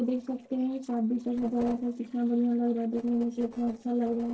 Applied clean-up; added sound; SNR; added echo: neural separator model SepFormer DNS4.